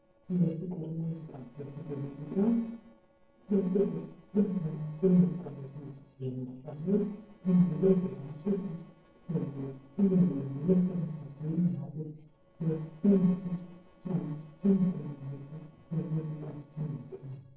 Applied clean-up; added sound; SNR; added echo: neural separator model SepFormer DNS4.